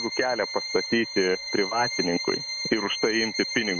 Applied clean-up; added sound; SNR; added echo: none; Bowed string instrument; 6 dB; none.